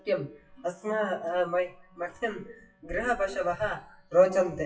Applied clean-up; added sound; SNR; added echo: classical method WPE with log-MMSE.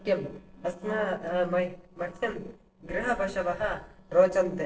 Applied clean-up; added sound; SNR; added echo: neural separator model SepFormer DNS4.